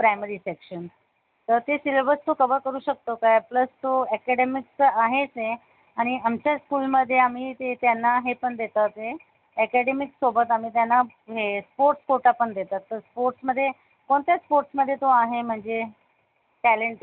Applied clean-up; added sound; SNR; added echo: none; none; none; none.